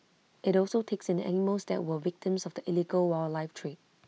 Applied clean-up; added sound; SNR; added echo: none; none; none; none.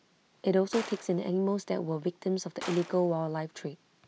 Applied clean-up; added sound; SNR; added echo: none; Gunshot, gunfire; 16 dB; none.